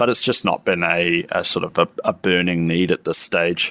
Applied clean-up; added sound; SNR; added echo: none; none; none; none.